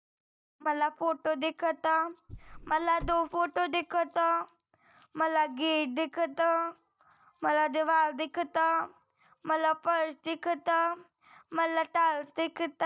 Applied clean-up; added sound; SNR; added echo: neural mask model DeepFilterNet 3.